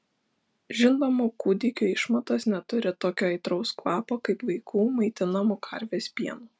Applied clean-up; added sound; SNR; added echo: none; none; none; none.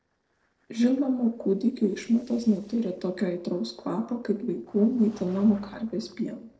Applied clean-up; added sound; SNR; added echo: neural separator model SepFormer DNS4.